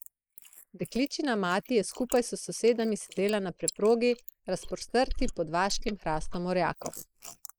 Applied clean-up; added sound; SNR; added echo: neural mask model Resemble Enhance denoiser.